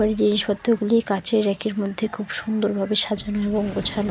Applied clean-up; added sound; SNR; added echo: none; Sliding door; 20 dB; none.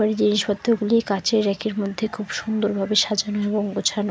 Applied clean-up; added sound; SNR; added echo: none; none; none; none.